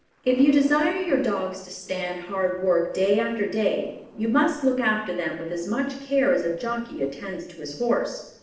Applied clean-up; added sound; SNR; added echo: neural separator model SepFormer DNS4.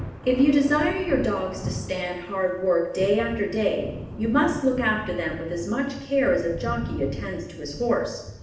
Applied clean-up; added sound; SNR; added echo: none; Thunder; 11 dB; reverberation time 0.8 s.